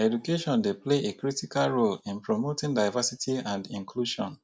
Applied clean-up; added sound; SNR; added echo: none; none; none; none.